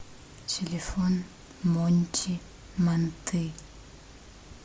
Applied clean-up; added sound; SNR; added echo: none; none; none; none.